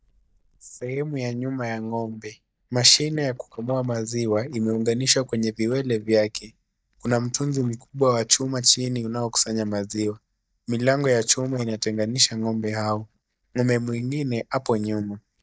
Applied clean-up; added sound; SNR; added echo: neural mask model DeepFilterNet 3.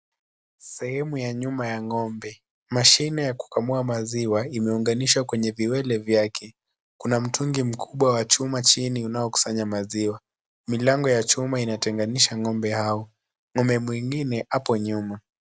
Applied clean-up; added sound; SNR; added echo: none; none; none; none.